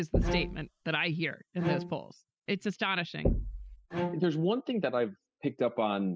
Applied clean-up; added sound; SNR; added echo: classical method spectral subtraction.